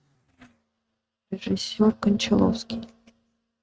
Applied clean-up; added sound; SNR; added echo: neural mask model RNNoise.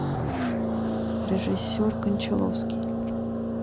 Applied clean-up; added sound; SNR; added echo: none; Car passing by; -4 dB; none.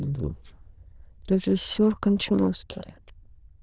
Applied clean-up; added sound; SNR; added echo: neural diffusion model UNIVERSE++.